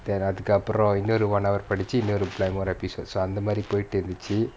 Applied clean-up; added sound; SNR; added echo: none; none; none; none.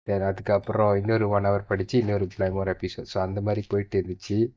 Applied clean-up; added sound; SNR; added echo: neural mask model DeepFilterNet 3.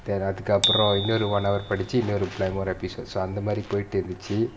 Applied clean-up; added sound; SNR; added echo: none; Bicycle bell; 7 dB; reverberation time 2.3 s.